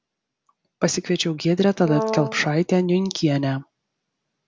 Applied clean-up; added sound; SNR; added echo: none; Brass instrument; 5 dB; none.